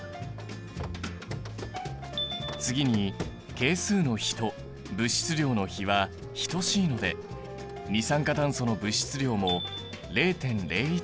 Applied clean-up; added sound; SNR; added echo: none; Printer; 16 dB; none.